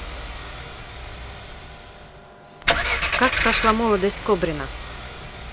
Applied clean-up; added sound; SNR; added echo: none; Engine / Car; 1 dB; none.